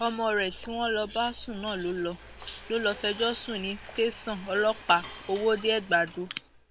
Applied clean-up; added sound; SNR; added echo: none; Frying (food); 17 dB; none.